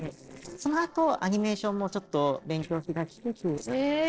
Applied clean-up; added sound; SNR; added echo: neural separator model SepFormer DNS4.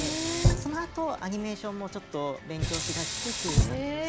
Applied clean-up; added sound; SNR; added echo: none; Sink (filling or washing); -3 dB; none.